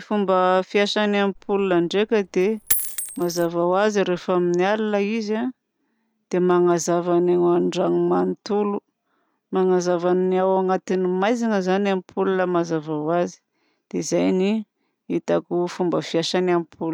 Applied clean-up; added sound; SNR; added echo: none; Coin (dropping); 10 dB; none.